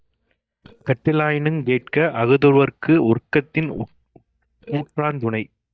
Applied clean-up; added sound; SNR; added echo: neural mask model DeepFilterNet 3.